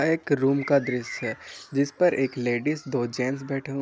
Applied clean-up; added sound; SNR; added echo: none; Bird; 17 dB; none.